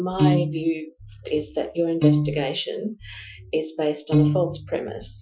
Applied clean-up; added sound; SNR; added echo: classical method Wiener filter.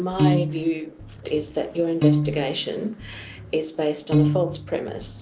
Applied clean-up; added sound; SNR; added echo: none; Piano; -4 dB; none.